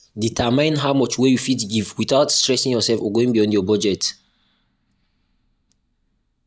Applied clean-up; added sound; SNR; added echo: neural mask model DeepFilterNet 3.